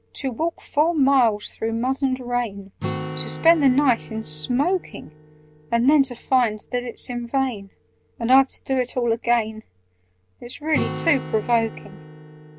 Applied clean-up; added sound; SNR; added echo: none; Acoustic guitar; 14 dB; none.